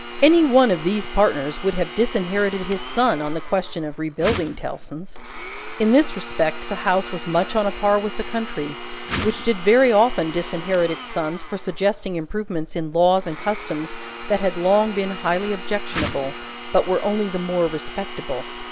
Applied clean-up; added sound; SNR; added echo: none; Domestic sounds, home sounds + Whoosh, swoosh, swish; 12 dB; none.